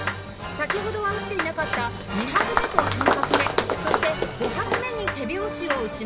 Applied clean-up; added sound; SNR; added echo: none; Applause; -1 dB; reverberation time 1.7 s.